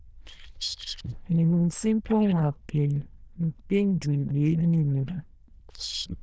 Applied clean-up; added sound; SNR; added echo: neural diffusion model UNIVERSE++.